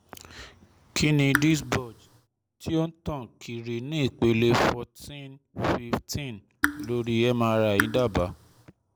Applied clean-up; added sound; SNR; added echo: none; Raindrop / Drip; 5 dB; none.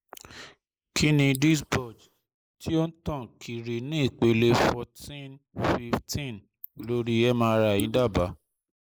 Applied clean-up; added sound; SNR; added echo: neural mask model Resemble Enhance denoiser.